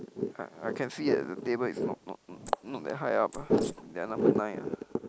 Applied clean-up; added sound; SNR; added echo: neural mask model Resemble Enhance denoiser.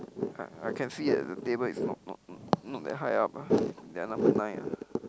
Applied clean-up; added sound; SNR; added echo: none; none; none; none.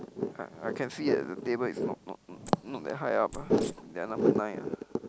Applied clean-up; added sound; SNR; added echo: none; Wild animals; 17 dB; none.